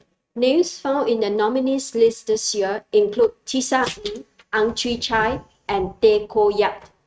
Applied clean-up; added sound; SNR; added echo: neural mask model RNNoise.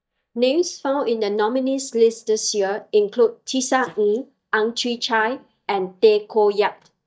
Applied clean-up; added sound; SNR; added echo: neural mask model DeepFilterNet 3.